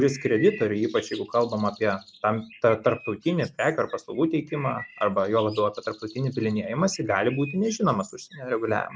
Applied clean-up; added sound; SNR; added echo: neural mask model RNNoise.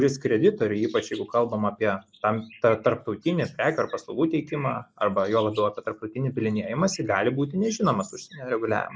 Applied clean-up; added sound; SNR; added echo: neural mask model Resemble Enhance denoiser.